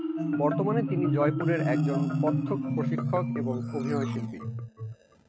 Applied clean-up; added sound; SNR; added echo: none; Marimba, xylophone; -3 dB; none.